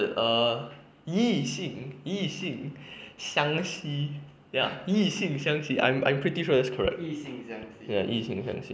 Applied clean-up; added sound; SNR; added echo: none; none; none; none.